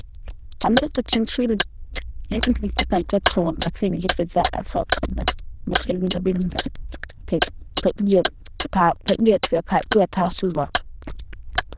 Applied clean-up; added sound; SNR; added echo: neural diffusion model UNIVERSE++.